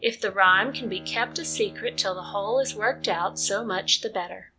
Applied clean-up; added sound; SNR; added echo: none; Bowed string instrument; 18 dB; none.